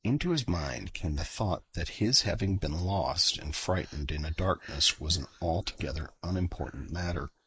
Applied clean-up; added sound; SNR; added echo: neural mask model Resemble Enhance denoiser.